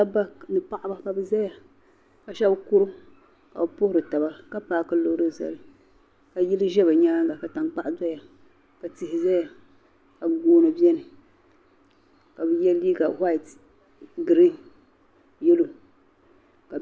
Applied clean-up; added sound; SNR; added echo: none; none; none; none.